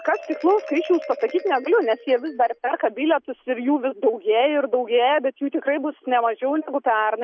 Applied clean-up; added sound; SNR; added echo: none; Marimba, xylophone; 20 dB; none.